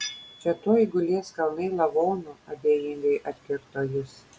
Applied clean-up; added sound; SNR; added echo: none; Tools; 19 dB; none.